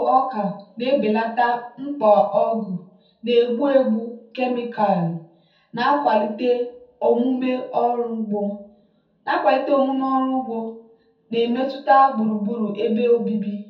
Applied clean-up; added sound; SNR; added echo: none; none; none; reverberation time 0.5 s.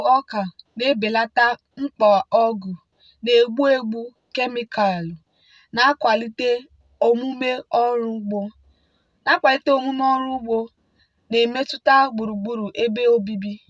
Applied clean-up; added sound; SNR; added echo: none; none; none; none.